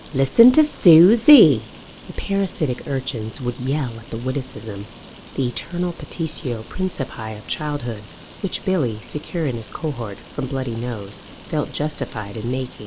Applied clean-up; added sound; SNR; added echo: none; Ocean + Bathtub (filling or washing); 18 dB; none.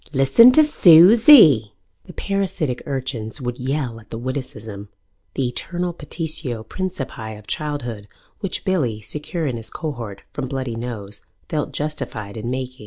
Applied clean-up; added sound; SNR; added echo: none; none; none; none.